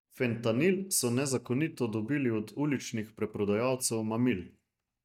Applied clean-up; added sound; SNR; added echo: neural mask model DeepFilterNet 3.